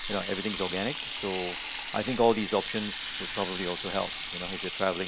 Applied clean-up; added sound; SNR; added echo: none; Sink (filling or washing) / Water tap, faucet; 6 dB; none.